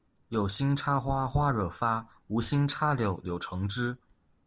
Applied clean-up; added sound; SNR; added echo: none; none; none; none.